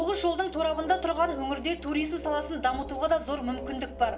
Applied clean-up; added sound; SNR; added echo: none; Musical instrument; 12 dB; reverberation time 0.7 s.